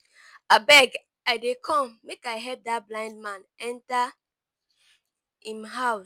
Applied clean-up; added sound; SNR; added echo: none; none; none; none.